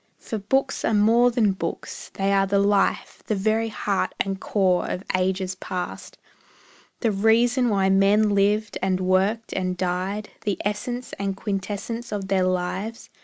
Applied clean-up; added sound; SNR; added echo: none; none; none; none.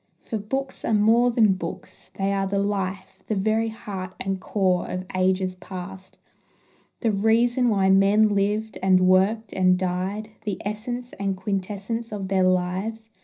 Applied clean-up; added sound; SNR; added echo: none; none; none; reverberation time 0.4 s.